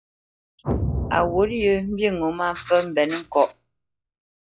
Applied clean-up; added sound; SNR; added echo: classical method log-MMSE.